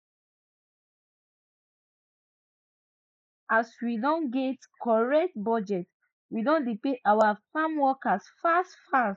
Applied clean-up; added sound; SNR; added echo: neural mask model Resemble Enhance denoiser.